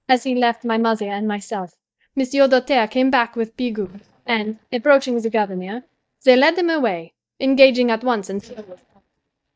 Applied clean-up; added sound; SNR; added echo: neural mask model DeepFilterNet 3.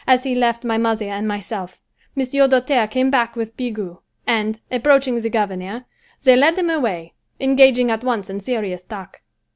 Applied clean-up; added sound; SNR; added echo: none; none; none; none.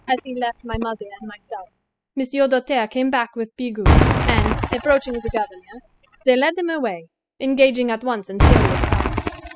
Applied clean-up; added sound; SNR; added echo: classical method spectral subtraction.